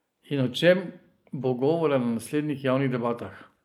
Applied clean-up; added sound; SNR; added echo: neural mask model Resemble Enhance denoiser.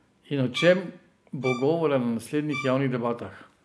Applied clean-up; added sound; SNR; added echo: none; Bowed string instrument; 13 dB; none.